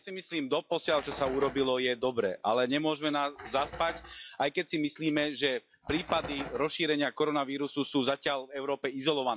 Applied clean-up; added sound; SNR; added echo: classical method log-MMSE.